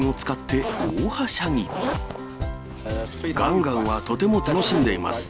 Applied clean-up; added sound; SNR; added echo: none; Zipper (clothing); 10 dB; none.